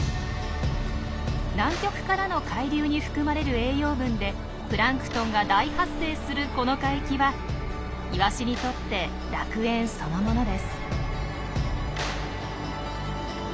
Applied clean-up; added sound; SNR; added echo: none; Church bell; 19 dB; none.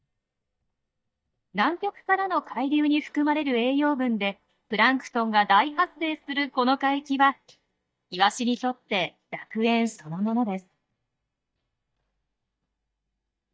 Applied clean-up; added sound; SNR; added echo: neural mask model DeepFilterNet 3.